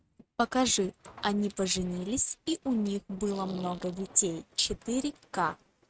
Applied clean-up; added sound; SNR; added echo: neural mask model RNNoise.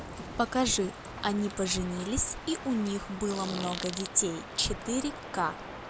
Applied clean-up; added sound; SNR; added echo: none; Crow + Fart; 10 dB; none.